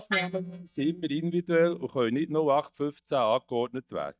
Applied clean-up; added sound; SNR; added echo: neural mask model DeepFilterNet 3.